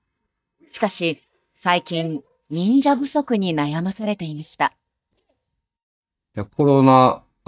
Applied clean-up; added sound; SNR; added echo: neural mask model DeepFilterNet 3.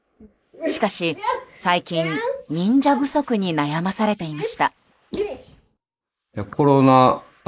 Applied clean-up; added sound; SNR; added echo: neural mask model Resemble Enhance denoiser.